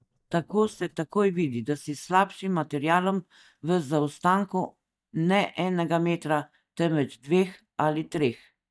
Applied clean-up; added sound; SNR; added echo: neural mask model DeepFilterNet 3.